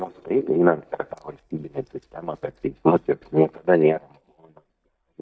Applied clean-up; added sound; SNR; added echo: neural mask model DeepFilterNet 3.